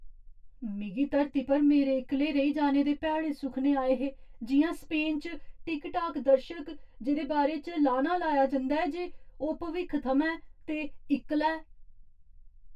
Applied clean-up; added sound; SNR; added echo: none; none; none; reverberation time 0.1 s.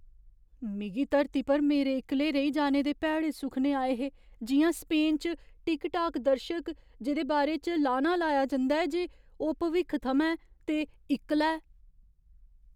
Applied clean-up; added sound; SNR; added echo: none; none; none; none.